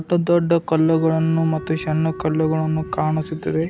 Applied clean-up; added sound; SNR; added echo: none; Wind instrument, woodwind instrument; 17 dB; none.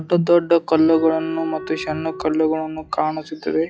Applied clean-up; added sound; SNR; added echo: classical method log-MMSE.